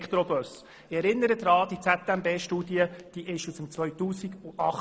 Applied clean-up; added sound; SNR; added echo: neural separator model SepFormer DNS4.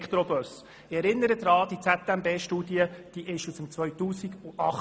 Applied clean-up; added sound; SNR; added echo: none; none; none; none.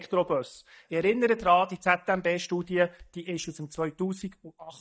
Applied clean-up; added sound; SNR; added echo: neural mask model DeepFilterNet 3.